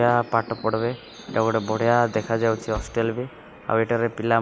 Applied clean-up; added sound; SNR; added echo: none; Thunder + Engine starting; 17 dB; none.